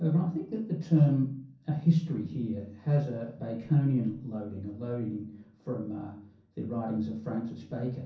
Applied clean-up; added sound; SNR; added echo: none; none; none; reverberation time 0.6 s.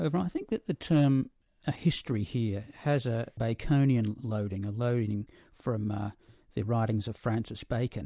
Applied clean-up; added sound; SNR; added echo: none; none; none; none.